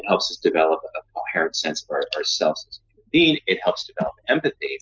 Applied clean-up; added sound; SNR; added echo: classical method spectral subtraction.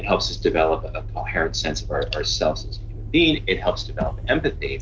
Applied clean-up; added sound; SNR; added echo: none; Motor vehicle (road); 7 dB; none.